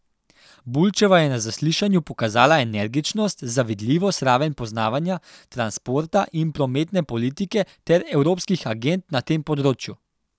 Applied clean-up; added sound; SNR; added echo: none; none; none; none.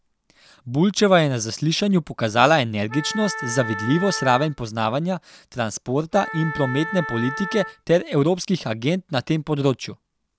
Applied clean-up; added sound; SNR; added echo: none; Wind instrument, woodwind instrument; 10 dB; none.